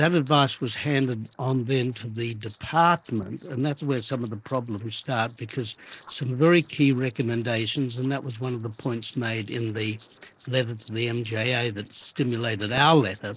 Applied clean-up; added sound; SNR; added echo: neural separator model SepFormer DNS4.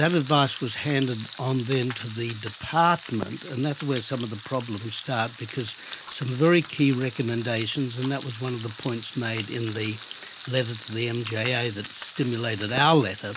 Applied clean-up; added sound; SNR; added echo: none; Frying (food); 6 dB; none.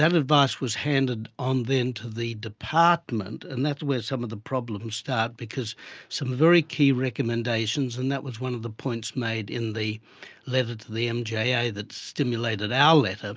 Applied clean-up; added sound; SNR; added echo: none; none; none; none.